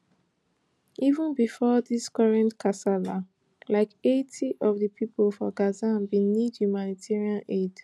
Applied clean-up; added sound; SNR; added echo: none; none; none; none.